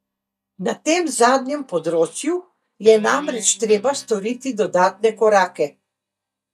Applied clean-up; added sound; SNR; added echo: neural mask model DeepFilterNet 3.